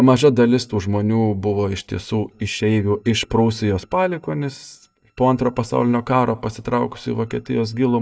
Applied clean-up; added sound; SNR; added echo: neural mask model DeepFilterNet 3.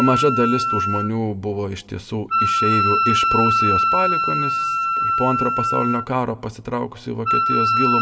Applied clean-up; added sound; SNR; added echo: none; Wind instrument, woodwind instrument; -3 dB; reverberation time 0.4 s.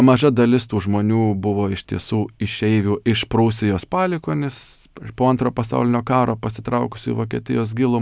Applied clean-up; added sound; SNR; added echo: none; none; none; none.